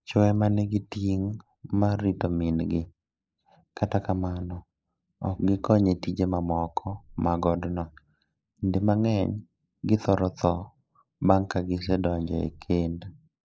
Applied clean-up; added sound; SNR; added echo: neural mask model Resemble Enhance denoiser.